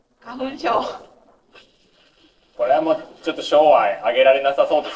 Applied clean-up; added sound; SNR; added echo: neural separator model SepFormer DNS4.